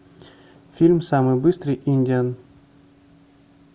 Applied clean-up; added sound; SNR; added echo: none; none; none; none.